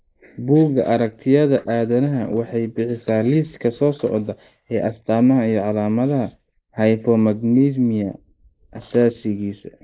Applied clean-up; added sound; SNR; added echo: neural mask model Resemble Enhance denoiser.